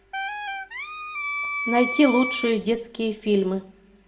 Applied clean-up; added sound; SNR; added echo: none; Wind instrument, woodwind instrument; 5 dB; reverberation time 0.5 s.